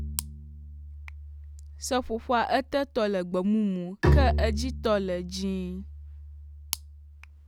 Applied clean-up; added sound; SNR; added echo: none; Bowed string instrument; 2 dB; none.